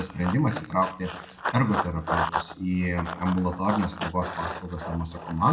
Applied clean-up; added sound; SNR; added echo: none; Run; 6 dB; reverberation time 0.7 s.